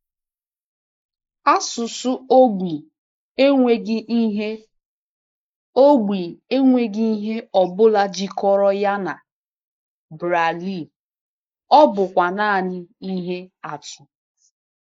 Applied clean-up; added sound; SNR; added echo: neural mask model Resemble Enhance denoiser.